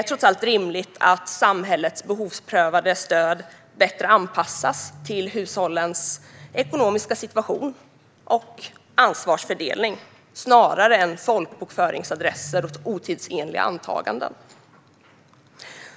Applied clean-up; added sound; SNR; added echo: none; none; none; none.